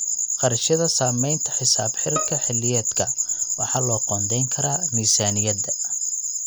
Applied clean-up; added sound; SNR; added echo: none; Bowed string instrument; 14 dB; none.